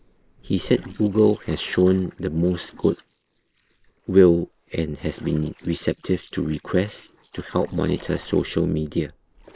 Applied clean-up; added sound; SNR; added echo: neural mask model Resemble Enhance denoiser.